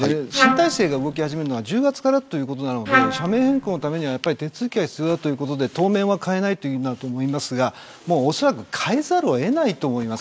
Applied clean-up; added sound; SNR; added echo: none; Trumpet; 1 dB; none.